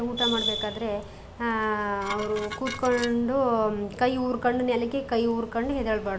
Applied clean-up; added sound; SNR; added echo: none; Dishes, pots, and pans; 12 dB; none.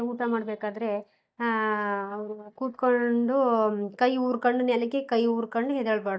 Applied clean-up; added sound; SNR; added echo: neural mask model DeepFilterNet 3.